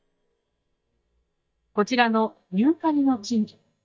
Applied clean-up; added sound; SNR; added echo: neural mask model DeepFilterNet 3.